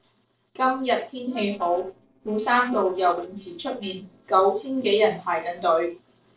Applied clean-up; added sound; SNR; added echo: neural separator model SepFormer DNS4.